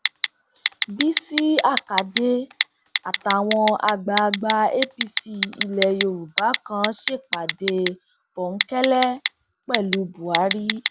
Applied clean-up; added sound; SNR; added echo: none; Telephone; 4 dB; none.